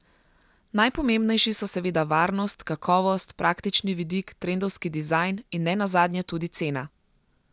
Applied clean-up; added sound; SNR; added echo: none; none; none; none.